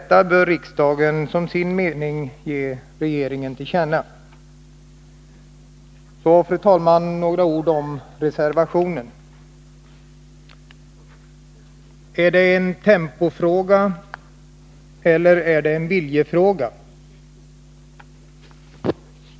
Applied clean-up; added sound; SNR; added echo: none; none; none; none.